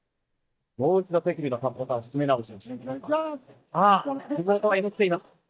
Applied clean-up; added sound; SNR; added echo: neural mask model DeepFilterNet 3.